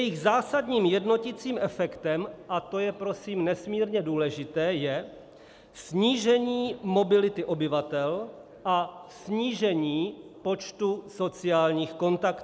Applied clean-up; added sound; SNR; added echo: none; none; none; none.